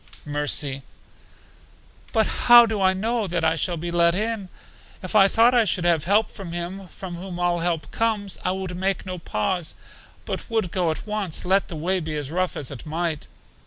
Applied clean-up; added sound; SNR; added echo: none; none; none; none.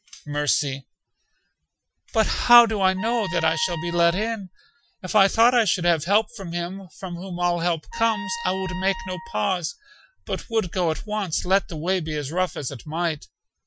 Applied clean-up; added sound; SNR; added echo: classical method Wiener filter.